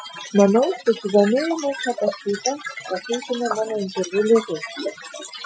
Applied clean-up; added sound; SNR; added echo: classical method Wiener filter.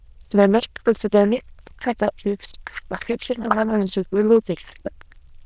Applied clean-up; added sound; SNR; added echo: neural diffusion model UNIVERSE++.